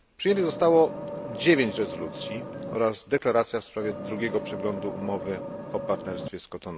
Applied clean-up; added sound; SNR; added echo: none; Vehicle; 8 dB; none.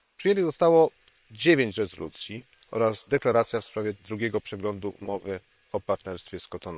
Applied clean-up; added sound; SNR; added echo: neural separator model SepFormer WHAM!.